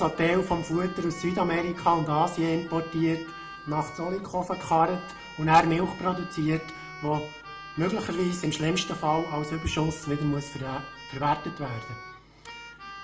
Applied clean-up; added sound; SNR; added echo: none; Keyboard (musical); 15 dB; reverberation time 0.3 s.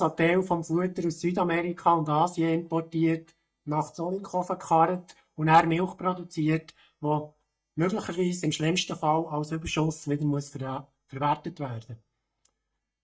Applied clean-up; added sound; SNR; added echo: neural mask model DeepFilterNet 3.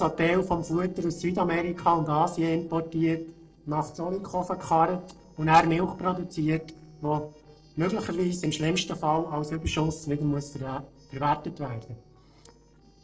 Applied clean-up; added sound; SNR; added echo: neural separator model SepFormer DNS4.